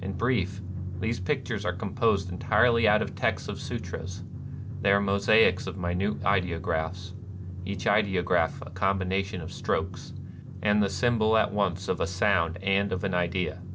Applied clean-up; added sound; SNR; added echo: none; Drum; 8 dB; none.